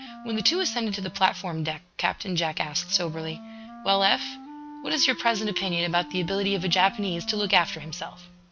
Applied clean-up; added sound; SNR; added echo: none; Wind instrument, woodwind instrument; 16 dB; none.